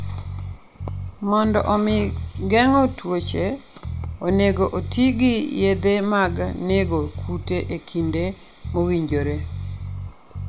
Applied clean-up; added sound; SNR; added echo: none; Bass guitar; 8 dB; none.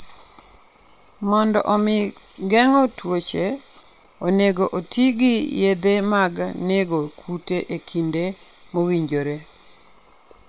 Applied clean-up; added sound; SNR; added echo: neural separator model SepFormer WHAM!.